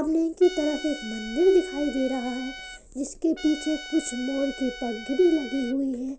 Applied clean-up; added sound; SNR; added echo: none; Trumpet; 15 dB; none.